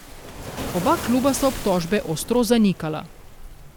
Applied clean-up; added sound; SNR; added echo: none; Waves, surf; 11 dB; none.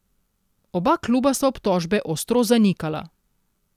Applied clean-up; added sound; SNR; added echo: none; none; none; none.